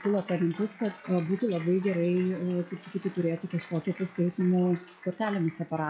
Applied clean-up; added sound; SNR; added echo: classical method log-MMSE.